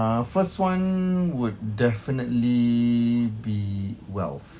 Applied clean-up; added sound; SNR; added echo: none; none; none; none.